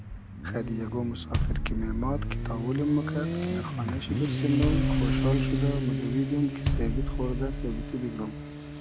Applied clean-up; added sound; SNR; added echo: none; Motorcycle + Bass drum; -3 dB; none.